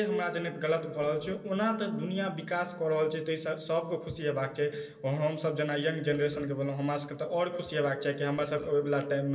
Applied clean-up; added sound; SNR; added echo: none; Burping, eructation; 16 dB; reverberation time 0.2 s.